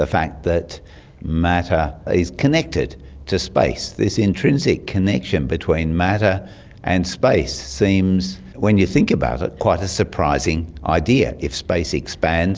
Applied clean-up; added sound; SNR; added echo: none; none; none; none.